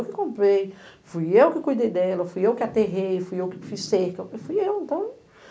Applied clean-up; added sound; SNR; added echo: none; none; none; none.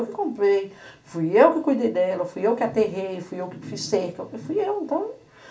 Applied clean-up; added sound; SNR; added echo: none; none; none; reverberation time 0.2 s.